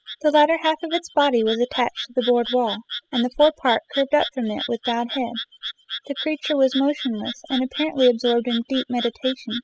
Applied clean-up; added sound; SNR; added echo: classical method spectral subtraction.